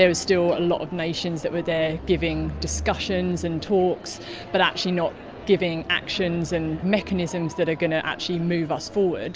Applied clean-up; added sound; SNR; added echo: none; none; none; none.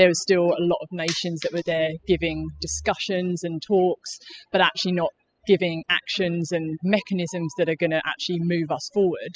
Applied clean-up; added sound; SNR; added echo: classical method spectral subtraction.